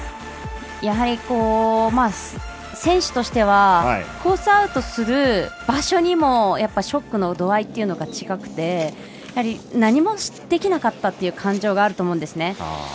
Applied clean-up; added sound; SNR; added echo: none; none; none; none.